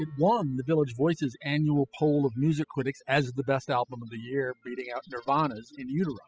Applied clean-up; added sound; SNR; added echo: classical method spectral subtraction.